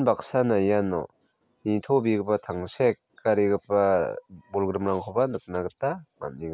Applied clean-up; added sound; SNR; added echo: none; none; none; none.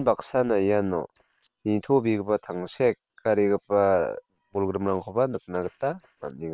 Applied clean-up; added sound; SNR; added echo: neural separator model SepFormer WHAM!.